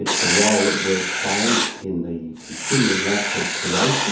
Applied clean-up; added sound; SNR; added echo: none; Writing; -1 dB; reverberation time 0.5 s.